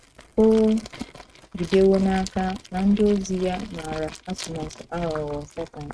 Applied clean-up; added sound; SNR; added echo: neural mask model RNNoise.